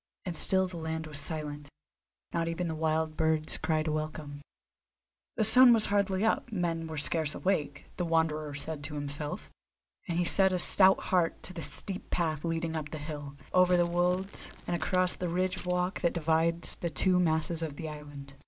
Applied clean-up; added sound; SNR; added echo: none; Crumpling, crinkling; 18 dB; none.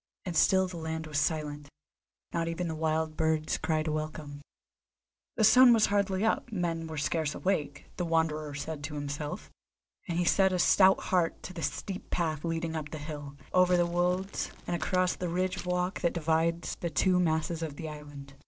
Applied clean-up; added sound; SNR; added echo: neural separator model SepFormer DNS4.